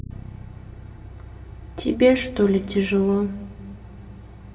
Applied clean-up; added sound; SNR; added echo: none; Bass guitar; 16 dB; reverberation time 2.9 s.